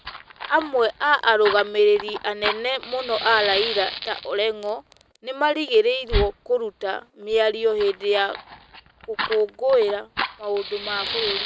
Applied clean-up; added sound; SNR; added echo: none; Fire; 9 dB; none.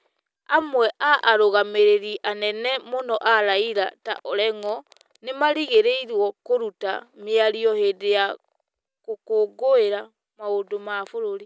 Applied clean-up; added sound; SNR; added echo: none; none; none; none.